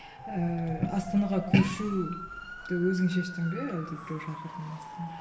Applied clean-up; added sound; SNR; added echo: none; Motor vehicle (road) / Siren; 12 dB; reverberation time 1.1 s.